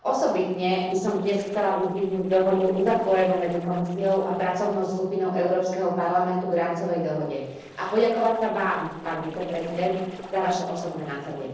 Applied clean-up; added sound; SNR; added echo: neural separator model SepFormer DNS4.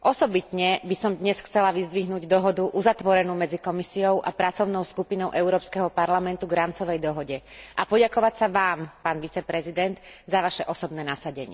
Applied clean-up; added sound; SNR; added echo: none; none; none; none.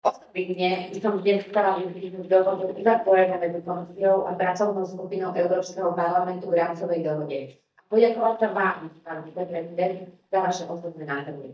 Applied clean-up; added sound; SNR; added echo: neural mask model DeepFilterNet 3.